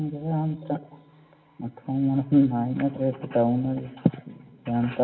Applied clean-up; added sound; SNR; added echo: none; none; none; reverberation time 1.5 s.